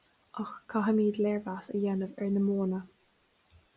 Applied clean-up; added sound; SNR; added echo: none; none; none; none.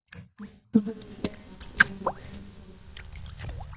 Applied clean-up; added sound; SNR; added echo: neural mask model DeepFilterNet 3.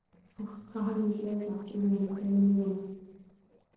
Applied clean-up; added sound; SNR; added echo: neural separator model SepFormer DNS4.